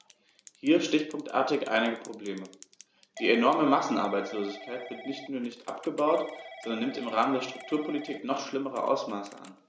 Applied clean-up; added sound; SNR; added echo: none; Telephone / Typing; 18 dB; none.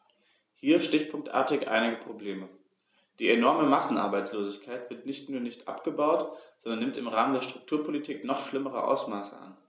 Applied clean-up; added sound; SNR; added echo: none; none; none; none.